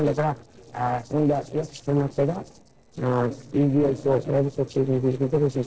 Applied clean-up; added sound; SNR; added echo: neural separator model SepFormer DNS4.